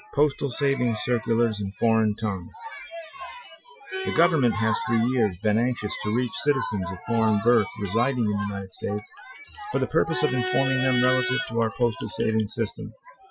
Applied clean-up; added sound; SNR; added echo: classical method Wiener filter.